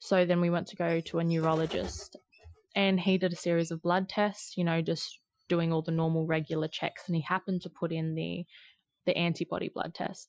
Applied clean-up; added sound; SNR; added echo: classical method Wiener filter.